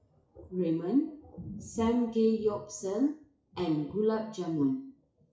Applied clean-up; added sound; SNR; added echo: classical method WPE with log-MMSE.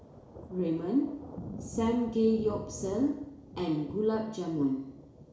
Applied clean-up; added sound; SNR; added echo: none; Thunder; 13 dB; reverberation time 0.7 s.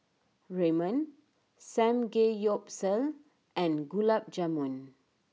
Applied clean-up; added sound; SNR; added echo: none; none; none; none.